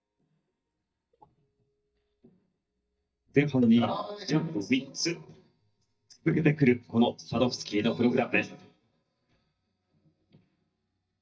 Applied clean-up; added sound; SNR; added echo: neural mask model DeepFilterNet 3.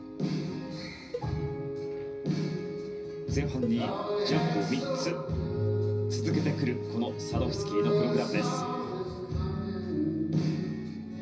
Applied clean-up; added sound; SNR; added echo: none; Cowbell; 15 dB; reverberation time 0.4 s.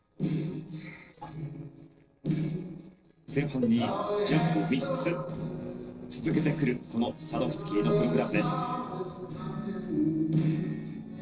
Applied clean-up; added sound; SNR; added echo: neural separator model SepFormer DNS4.